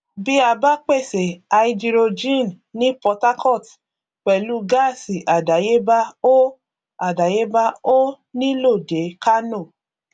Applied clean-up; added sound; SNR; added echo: none; none; none; none.